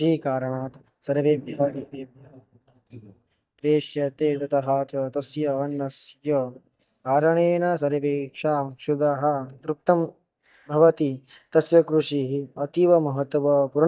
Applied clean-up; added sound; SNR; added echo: neural mask model DeepFilterNet 3.